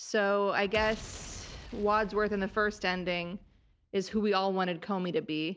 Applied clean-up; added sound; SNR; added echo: none; Boom; 16 dB; none.